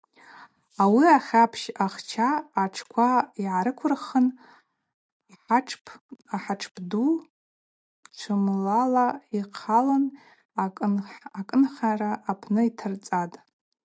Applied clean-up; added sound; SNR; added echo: none; none; none; none.